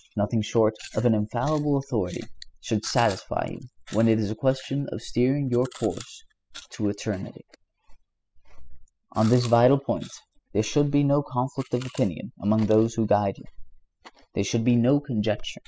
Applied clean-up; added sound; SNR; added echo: classical method spectral subtraction.